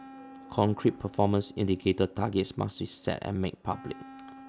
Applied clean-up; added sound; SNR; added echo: none; Wind instrument, woodwind instrument; 20 dB; none.